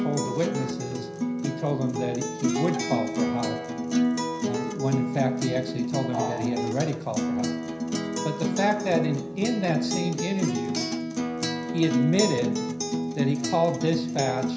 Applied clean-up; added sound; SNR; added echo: none; Acoustic guitar; -1 dB; reverberation time 0.5 s.